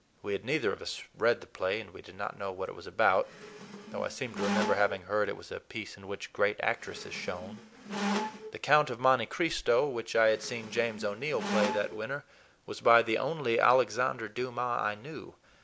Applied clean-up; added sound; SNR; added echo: none; Squeak; 6 dB; none.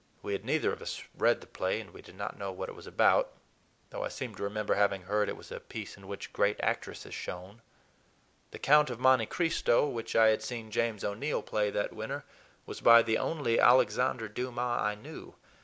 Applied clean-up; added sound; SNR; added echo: none; none; none; none.